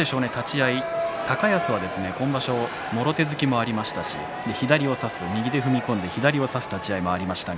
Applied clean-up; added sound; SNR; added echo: none; none; none; none.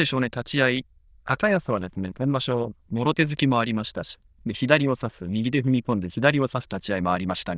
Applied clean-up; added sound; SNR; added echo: neural diffusion model UNIVERSE++.